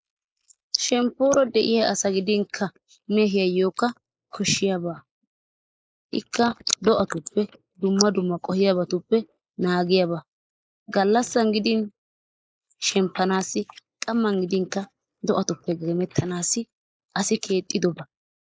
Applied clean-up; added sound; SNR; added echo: neural mask model Resemble Enhance denoiser.